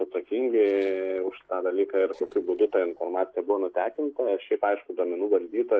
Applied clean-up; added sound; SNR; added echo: neural separator model SepFormer DNS4.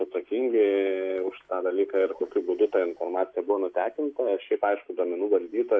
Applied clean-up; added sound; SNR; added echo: none; none; none; none.